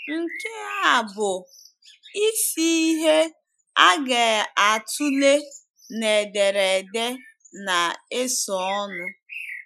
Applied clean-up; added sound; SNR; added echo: classical method Wiener filter.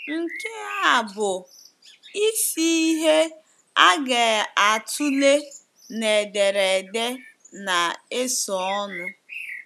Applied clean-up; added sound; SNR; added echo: none; Bird; 17 dB; none.